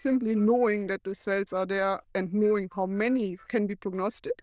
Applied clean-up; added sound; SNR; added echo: neural diffusion model UNIVERSE++.